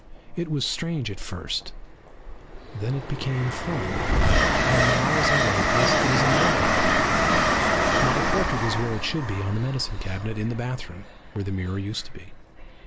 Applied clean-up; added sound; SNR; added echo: none; Train; -4 dB; none.